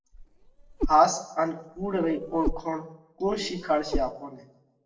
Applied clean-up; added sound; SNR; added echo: neural separator model SepFormer DNS4.